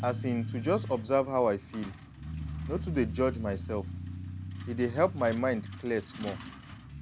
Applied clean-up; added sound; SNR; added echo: none; Truck; 7 dB; none.